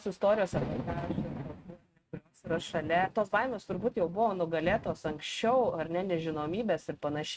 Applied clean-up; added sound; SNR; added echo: neural mask model RNNoise.